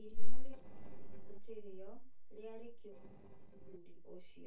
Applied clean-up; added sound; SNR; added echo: neural separator model SepFormer DNS4.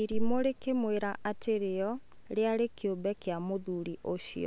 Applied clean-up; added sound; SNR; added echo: none; none; none; none.